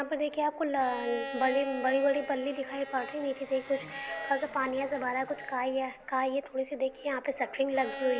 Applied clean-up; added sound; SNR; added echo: none; Bowed string instrument; 12 dB; none.